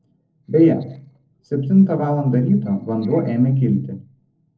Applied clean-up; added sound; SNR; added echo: neural separator model SepFormer DNS4.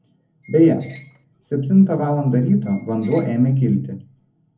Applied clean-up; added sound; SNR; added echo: none; Squeak; 19 dB; reverberation time 0.3 s.